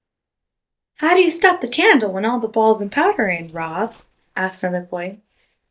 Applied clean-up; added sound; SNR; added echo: neural mask model DeepFilterNet 3.